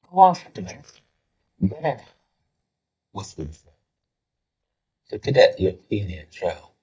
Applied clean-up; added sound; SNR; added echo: neural mask model DeepFilterNet 3.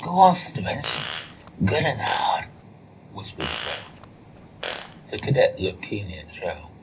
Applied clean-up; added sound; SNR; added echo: none; Fart; 11 dB; reverberation time 0.4 s.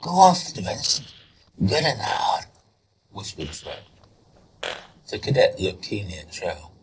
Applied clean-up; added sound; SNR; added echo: neural separator model SepFormer DNS4.